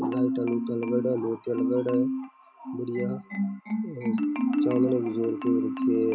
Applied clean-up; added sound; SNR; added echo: none; Marimba, xylophone; -1 dB; none.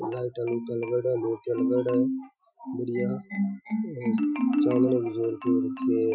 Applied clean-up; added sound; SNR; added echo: classical method Wiener filter.